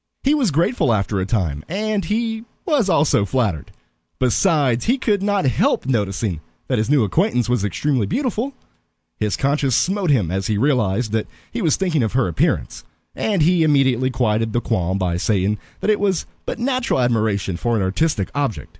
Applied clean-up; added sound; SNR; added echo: none; none; none; none.